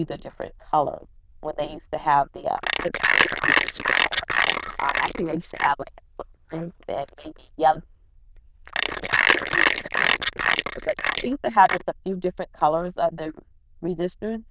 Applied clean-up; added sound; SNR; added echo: neural diffusion model UNIVERSE++.